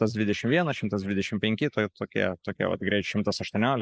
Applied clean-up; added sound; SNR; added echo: neural mask model Resemble Enhance denoiser.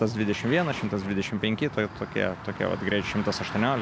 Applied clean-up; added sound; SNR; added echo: none; Thunder / Rain; 19 dB; none.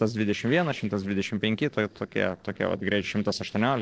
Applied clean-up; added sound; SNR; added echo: neural separator model SepFormer DNS4.